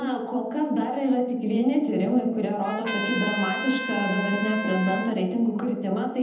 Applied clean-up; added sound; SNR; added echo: none; Trumpet; 7 dB; reverberation time 0.8 s.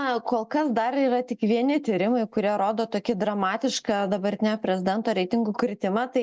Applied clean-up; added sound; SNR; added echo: none; none; none; none.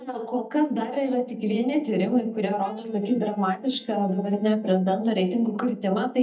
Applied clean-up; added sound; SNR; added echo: neural mask model DeepFilterNet 3.